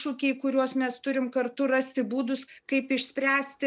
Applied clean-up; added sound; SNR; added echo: none; none; none; none.